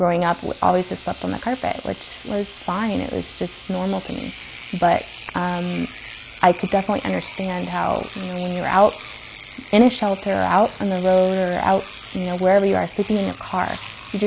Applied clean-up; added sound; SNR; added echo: none; Engine / Domestic sounds, home sounds; 13 dB; none.